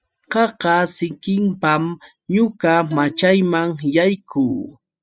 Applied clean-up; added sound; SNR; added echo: classical method spectral subtraction.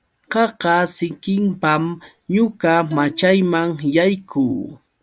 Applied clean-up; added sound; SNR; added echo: none; Bowed string instrument; 19 dB; none.